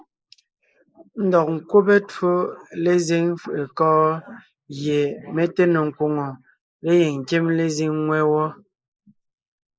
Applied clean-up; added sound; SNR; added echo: neural mask model Resemble Enhance denoiser.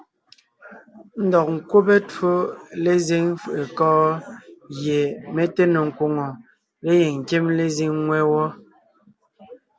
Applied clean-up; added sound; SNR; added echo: none; none; none; none.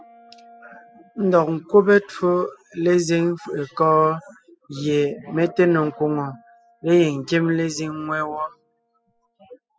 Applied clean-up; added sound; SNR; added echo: classical method spectral subtraction.